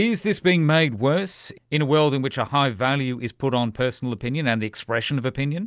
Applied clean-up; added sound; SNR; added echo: none; none; none; none.